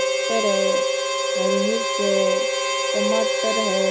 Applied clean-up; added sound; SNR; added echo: none; Harmonica; -4 dB; none.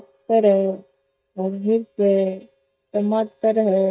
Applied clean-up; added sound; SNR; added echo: neural mask model DeepFilterNet 3.